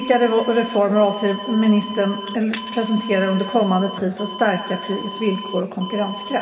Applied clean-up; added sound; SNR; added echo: none; Alarm; 11 dB; reverberation time 2.5 s.